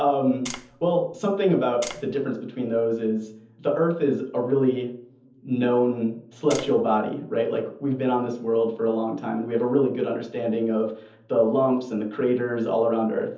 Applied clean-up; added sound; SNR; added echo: none; Tap; 13 dB; reverberation time 0.7 s.